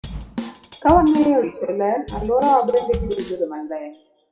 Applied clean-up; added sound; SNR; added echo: classical method WPE with log-MMSE.